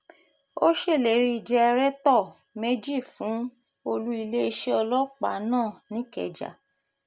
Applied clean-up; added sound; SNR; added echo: none; none; none; none.